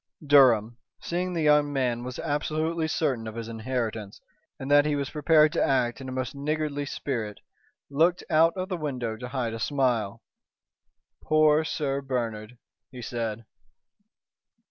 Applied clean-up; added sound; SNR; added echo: none; none; none; none.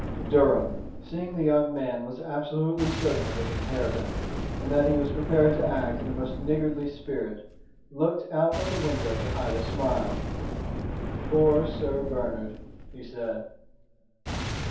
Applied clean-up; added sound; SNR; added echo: none; Boom; 5 dB; reverberation time 0.6 s.